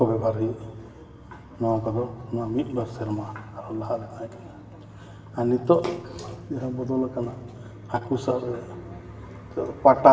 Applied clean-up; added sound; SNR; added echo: none; Splash, splatter; 14 dB; reverberation time 2.0 s.